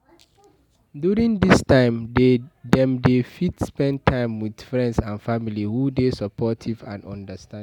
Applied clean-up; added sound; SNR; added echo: none; none; none; none.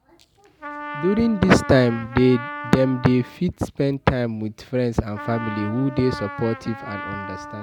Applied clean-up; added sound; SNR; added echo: none; Trumpet; 13 dB; none.